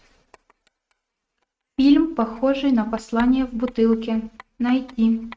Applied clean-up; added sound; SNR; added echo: neural mask model RNNoise.